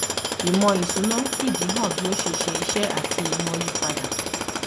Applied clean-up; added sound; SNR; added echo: none; Tools; -1 dB; none.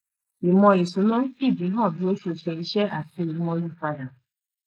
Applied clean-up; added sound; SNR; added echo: neural mask model Resemble Enhance denoiser.